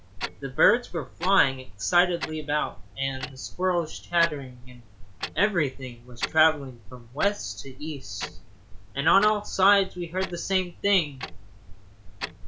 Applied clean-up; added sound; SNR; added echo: none; Clock; 9 dB; none.